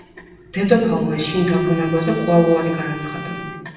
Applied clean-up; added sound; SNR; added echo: none; Trumpet; 15 dB; reverberation time 1.0 s.